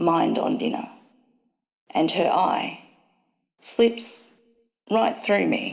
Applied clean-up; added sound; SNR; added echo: none; none; none; reverberation time 0.7 s.